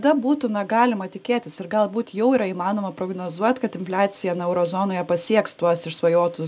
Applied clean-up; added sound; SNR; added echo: none; none; none; none.